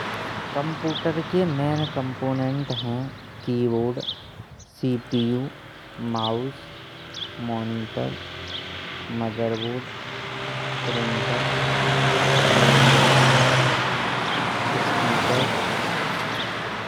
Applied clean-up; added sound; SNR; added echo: none; Car passing by; -4 dB; none.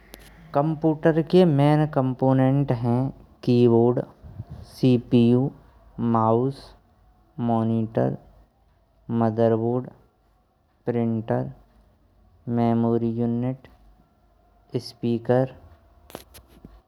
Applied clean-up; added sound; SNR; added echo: none; none; none; none.